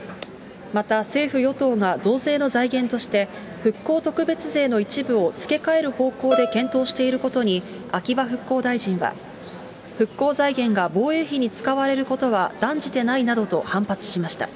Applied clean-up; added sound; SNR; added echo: none; Bowed string instrument; 10 dB; none.